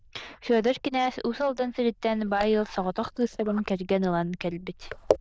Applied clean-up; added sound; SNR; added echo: neural diffusion model UNIVERSE++.